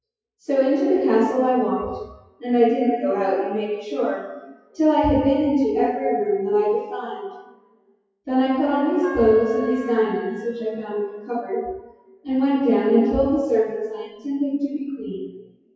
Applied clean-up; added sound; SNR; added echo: classical method WPE with log-MMSE.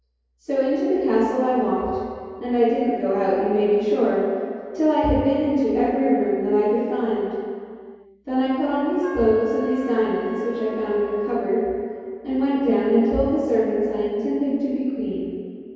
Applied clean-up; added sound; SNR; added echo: none; Trumpet; 17 dB; reverberation time 2.2 s.